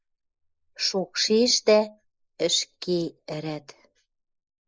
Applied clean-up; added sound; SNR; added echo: neural mask model Resemble Enhance denoiser.